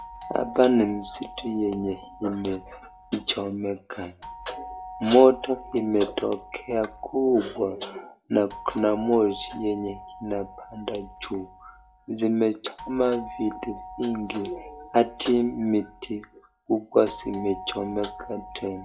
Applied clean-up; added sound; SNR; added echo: none; Doorbell; 16 dB; reverberation time 0.3 s.